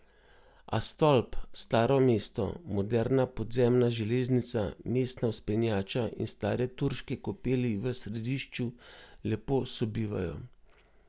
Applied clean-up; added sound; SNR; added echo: none; none; none; none.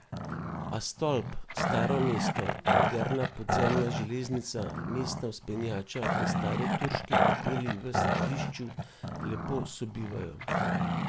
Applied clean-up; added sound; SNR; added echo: none; Growling; -4 dB; none.